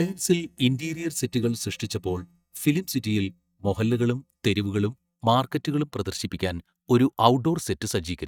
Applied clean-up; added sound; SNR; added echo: neural mask model DeepFilterNet 3.